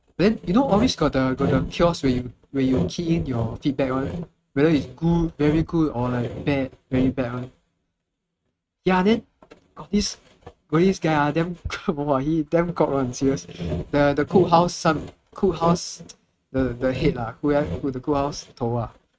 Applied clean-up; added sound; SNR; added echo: neural mask model RNNoise.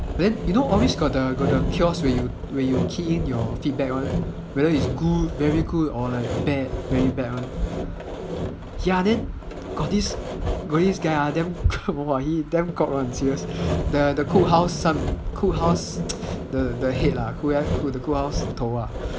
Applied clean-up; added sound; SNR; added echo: none; Sawing; 5 dB; none.